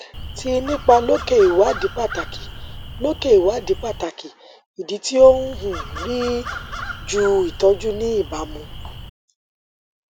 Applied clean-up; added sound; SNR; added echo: none; Crow; 11 dB; none.